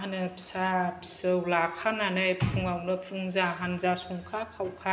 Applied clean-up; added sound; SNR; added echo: none; none; none; none.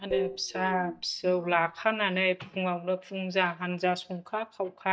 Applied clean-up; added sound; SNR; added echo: neural mask model DeepFilterNet 3.